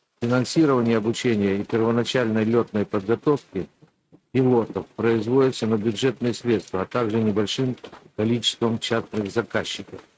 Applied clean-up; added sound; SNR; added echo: neural mask model RNNoise.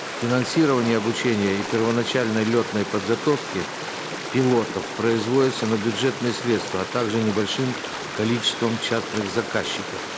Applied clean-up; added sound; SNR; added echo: none; Stream; 8 dB; none.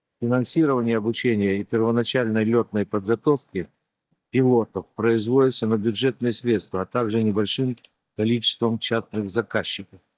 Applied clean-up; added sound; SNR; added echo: neural mask model DeepFilterNet 3.